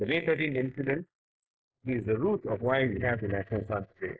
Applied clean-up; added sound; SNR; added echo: neural mask model Resemble Enhance denoiser.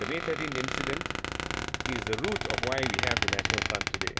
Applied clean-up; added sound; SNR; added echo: none; Squeak; -4 dB; none.